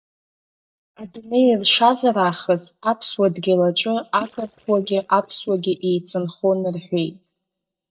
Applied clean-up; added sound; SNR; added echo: neural mask model DeepFilterNet 3.